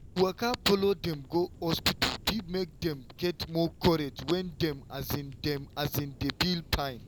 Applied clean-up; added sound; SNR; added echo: none; Fire; 19 dB; none.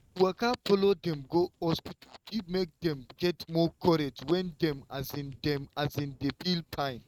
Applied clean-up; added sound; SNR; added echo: neural mask model RNNoise.